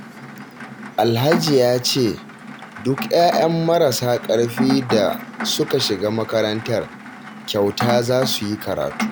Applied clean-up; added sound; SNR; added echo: none; Rain; 9 dB; none.